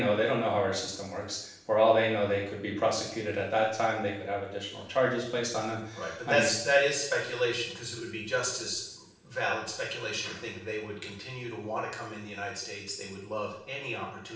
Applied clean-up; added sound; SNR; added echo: none; none; none; reverberation time 0.7 s.